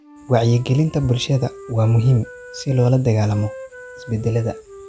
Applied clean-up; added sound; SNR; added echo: none; Wind instrument, woodwind instrument; 19 dB; none.